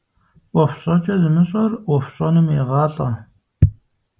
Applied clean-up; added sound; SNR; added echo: none; none; none; none.